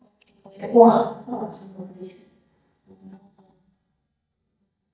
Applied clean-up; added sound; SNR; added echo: neural mask model DeepFilterNet 3.